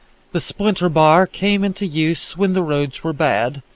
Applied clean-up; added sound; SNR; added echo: none; none; none; none.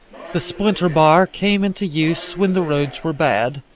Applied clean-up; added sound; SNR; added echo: none; Subway, metro, underground; 20 dB; none.